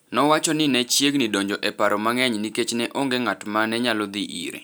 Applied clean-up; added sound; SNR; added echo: none; none; none; none.